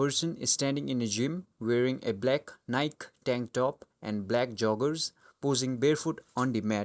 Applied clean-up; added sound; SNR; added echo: none; none; none; none.